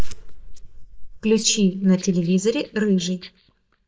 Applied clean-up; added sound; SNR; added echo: neural mask model DeepFilterNet 3.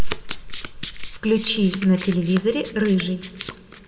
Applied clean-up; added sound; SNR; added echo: none; Domestic sounds, home sounds; 13 dB; reverberation time 1.3 s.